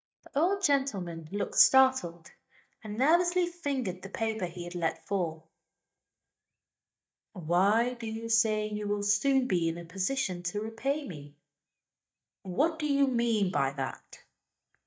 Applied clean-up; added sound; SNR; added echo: neural mask model DeepFilterNet 3.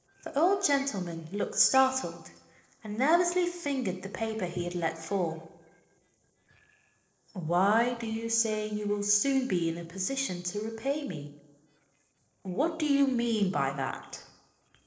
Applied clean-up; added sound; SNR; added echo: neural separator model SepFormer DNS4.